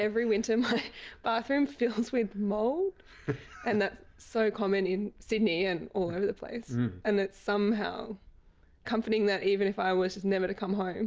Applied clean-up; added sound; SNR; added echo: none; none; none; none.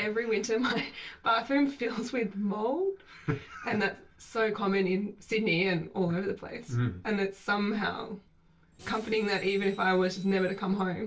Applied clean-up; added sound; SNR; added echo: neural separator model SepFormer DNS4.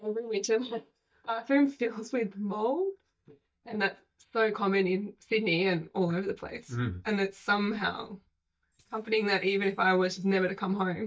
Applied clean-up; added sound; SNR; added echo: neural mask model DeepFilterNet 3.